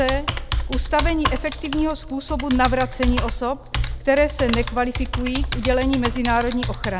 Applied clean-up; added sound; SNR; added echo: none; Computer keyboard; 2 dB; none.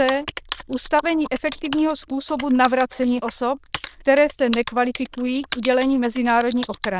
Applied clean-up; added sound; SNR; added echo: neural diffusion model UNIVERSE++.